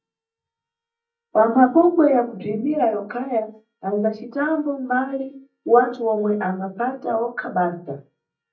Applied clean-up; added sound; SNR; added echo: neural mask model DeepFilterNet 3.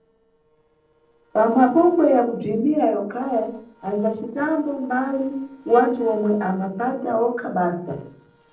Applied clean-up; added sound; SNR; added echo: neural separator model SepFormer DNS4.